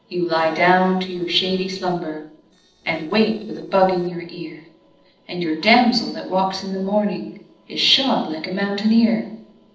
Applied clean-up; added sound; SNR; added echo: neural separator model SepFormer DNS4.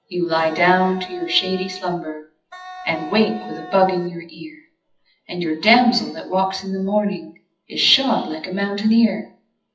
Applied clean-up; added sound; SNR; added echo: classical method WPE with log-MMSE.